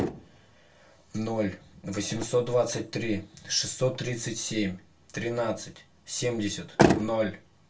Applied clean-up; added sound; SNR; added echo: none; Motor vehicle (road); 3 dB; reverberation time 0.2 s.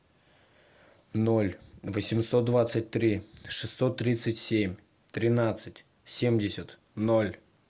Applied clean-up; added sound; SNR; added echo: none; none; none; none.